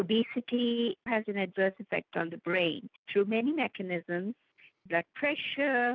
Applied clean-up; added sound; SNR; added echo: none; none; none; none.